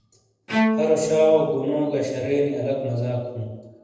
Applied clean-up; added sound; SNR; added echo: neural separator model SepFormer DNS4.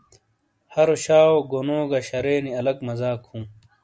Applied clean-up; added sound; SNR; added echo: none; none; none; none.